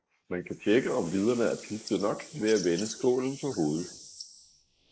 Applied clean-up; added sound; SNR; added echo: neural mask model Resemble Enhance denoiser.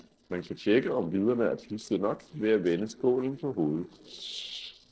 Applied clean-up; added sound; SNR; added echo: neural separator model SepFormer DNS4.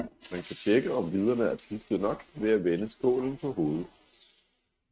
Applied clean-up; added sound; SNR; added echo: neural mask model RNNoise.